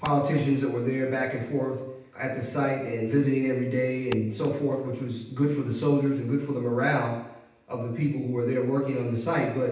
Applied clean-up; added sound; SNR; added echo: none; Walk, footsteps; 15 dB; reverberation time 0.9 s.